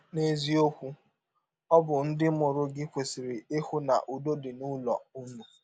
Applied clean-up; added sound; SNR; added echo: none; none; none; none.